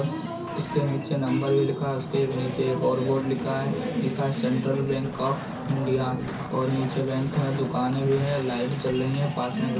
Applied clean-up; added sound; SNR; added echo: none; Shatter; 16 dB; reverberation time 0.3 s.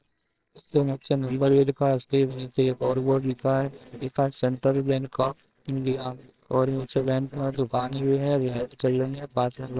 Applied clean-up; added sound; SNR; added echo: neural separator model SepFormer WHAMR!.